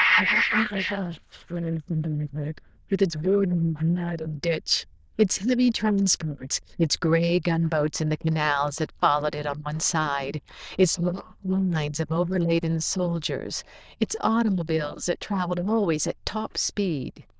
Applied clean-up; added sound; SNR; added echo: neural diffusion model UNIVERSE++.